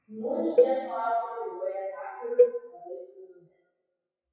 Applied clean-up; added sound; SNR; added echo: classical method WPE with log-MMSE.